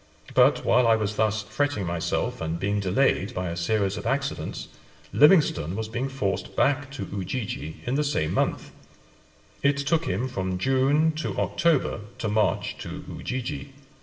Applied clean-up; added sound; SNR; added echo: none; none; none; reverberation time 0.7 s.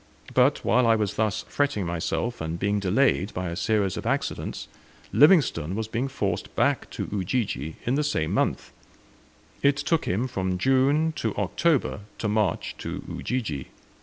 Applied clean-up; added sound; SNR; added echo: none; none; none; none.